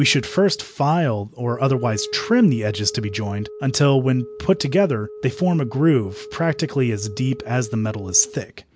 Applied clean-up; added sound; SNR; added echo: none; Wind instrument, woodwind instrument; 16 dB; none.